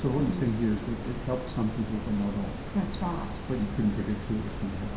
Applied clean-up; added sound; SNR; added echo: none; Water; 6 dB; reverberation time 0.7 s.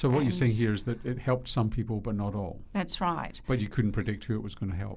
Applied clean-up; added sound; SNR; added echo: none; none; none; none.